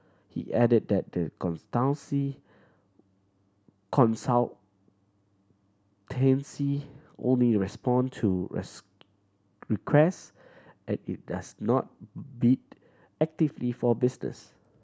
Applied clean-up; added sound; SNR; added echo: none; none; none; none.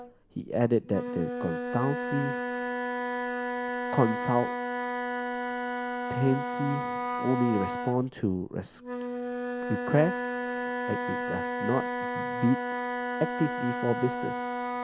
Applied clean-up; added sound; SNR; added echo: none; Wind instrument, woodwind instrument; 1 dB; none.